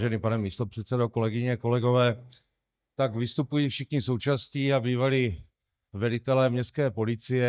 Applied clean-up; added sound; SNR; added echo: neural mask model DeepFilterNet 3.